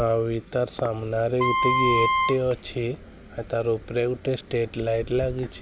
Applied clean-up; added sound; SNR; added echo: none; Wind instrument, woodwind instrument; -1 dB; none.